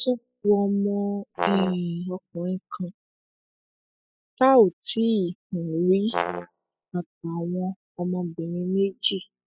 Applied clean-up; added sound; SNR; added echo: classical method spectral subtraction.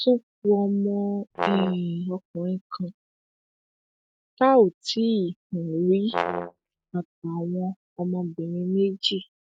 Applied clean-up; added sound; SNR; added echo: neural mask model RNNoise.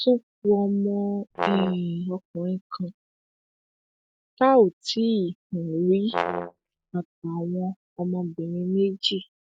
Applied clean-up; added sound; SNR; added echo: none; Brass instrument; 5 dB; none.